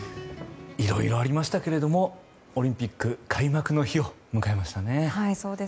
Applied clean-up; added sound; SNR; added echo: none; none; none; none.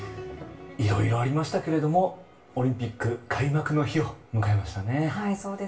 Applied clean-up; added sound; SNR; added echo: none; none; none; reverberation time 0.3 s.